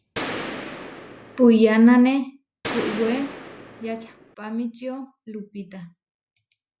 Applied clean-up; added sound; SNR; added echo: none; Gunshot, gunfire; 11 dB; none.